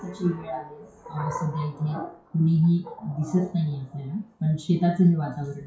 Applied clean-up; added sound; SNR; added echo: classical method WPE with log-MMSE.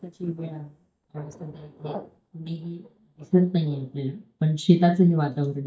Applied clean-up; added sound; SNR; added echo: neural mask model DeepFilterNet 3.